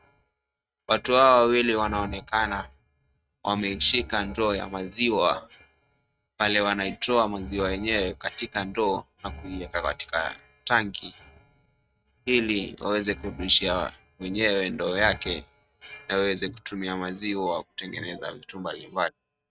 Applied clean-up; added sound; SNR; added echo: neural mask model RNNoise.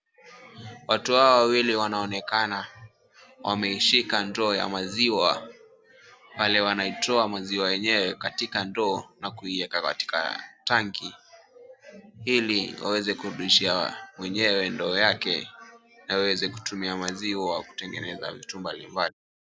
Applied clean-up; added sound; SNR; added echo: none; none; none; none.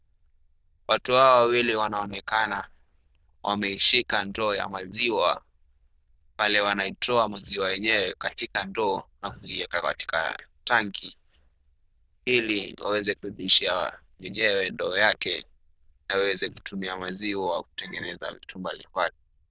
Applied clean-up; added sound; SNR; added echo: neural diffusion model UNIVERSE++.